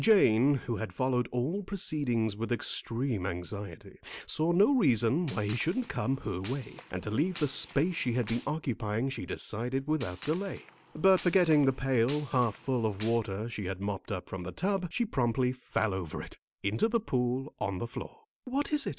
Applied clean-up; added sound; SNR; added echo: none; Gunshot, gunfire; 18 dB; none.